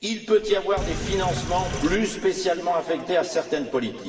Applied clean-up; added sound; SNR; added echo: none; Sink (filling or washing); 5 dB; reverberation time 2.3 s.